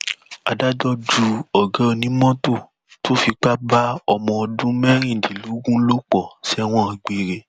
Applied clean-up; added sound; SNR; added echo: none; none; none; none.